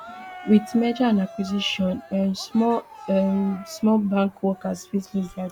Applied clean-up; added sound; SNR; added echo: none; Cheering; 19 dB; none.